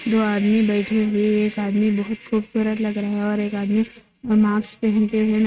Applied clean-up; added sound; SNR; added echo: neural mask model RNNoise.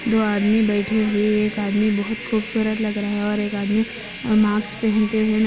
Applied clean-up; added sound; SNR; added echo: none; Train; 14 dB; none.